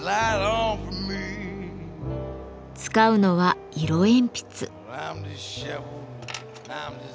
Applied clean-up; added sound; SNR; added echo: none; none; none; none.